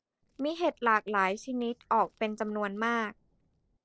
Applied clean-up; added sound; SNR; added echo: neural separator model SepFormer DNS4.